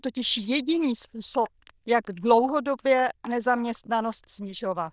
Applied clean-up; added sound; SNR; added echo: neural diffusion model UNIVERSE++.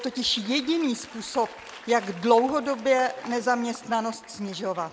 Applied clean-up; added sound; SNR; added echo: none; Applause / Crowd; 19 dB; none.